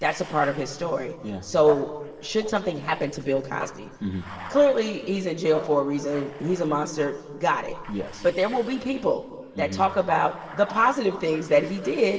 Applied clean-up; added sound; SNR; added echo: neural separator model SepFormer DNS4.